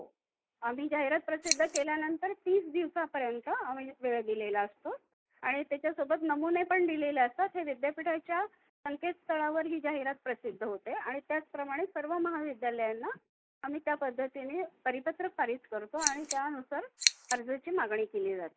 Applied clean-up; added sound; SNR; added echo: neural mask model Resemble Enhance denoiser.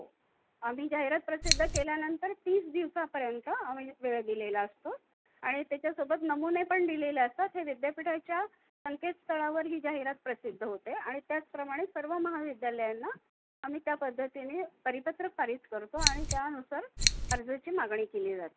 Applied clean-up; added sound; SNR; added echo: none; Scissors; -5 dB; none.